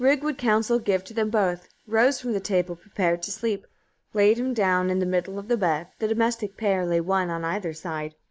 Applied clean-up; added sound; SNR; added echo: neural mask model Resemble Enhance denoiser.